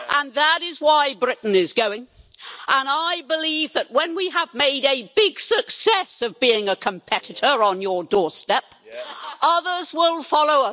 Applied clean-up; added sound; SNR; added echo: none; none; none; none.